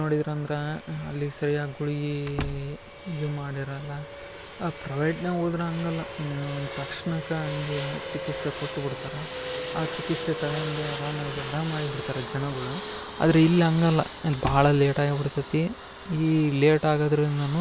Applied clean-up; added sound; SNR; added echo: none; Fixed-wing aircraft, airplane + Slam; 9 dB; none.